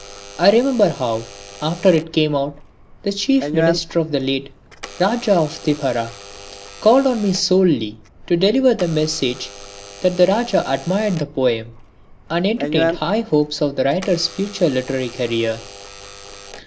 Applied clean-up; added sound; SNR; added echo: none; Alarm / Door; 12 dB; none.